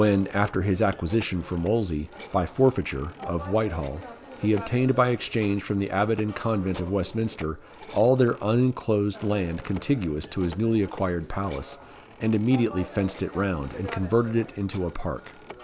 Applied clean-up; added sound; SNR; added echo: none; Telephone; 17 dB; none.